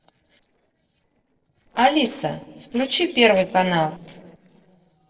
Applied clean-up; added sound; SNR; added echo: neural separator model SepFormer DNS4.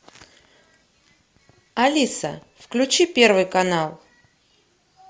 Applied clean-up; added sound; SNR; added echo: none; none; none; none.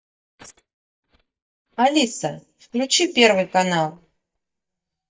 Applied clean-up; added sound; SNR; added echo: neural mask model DeepFilterNet 3.